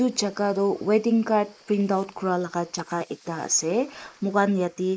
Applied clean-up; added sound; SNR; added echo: neural mask model Resemble Enhance denoiser.